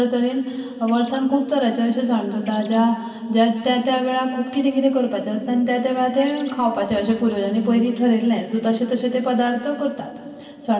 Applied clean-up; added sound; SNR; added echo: none; Bird; 16 dB; reverberation time 2.4 s.